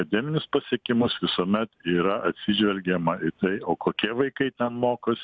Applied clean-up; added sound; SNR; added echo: none; none; none; none.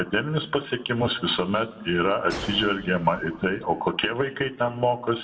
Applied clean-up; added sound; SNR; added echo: none; Gunshot, gunfire; 16 dB; reverberation time 1.5 s.